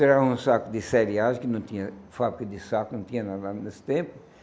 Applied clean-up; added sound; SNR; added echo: none; none; none; none.